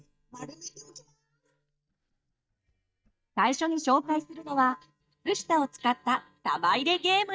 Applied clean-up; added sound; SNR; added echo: neural mask model DeepFilterNet 3.